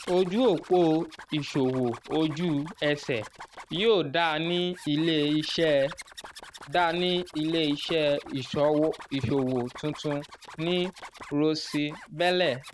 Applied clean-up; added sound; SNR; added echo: neural mask model RNNoise.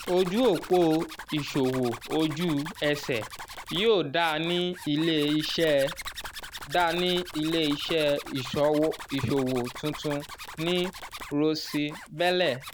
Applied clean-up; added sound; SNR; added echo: none; Zipper (clothing); 14 dB; none.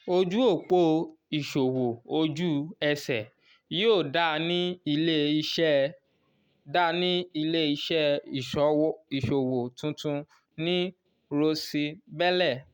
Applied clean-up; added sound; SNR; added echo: none; none; none; none.